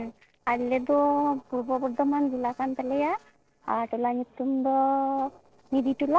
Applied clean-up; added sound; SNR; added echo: neural separator model SepFormer DNS4.